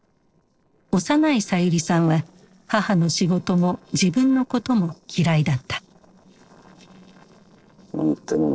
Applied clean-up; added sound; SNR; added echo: neural separator model SepFormer DNS4.